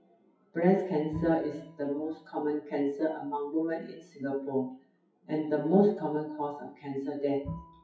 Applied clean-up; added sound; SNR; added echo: classical method WPE with log-MMSE.